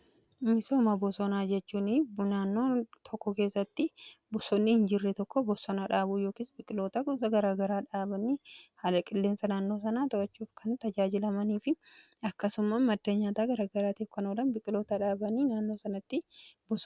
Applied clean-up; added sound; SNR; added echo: none; none; none; none.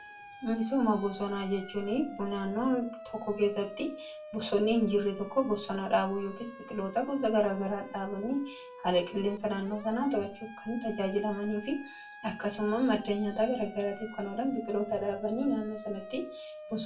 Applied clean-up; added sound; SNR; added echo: none; Siren; 15 dB; reverberation time 0.3 s.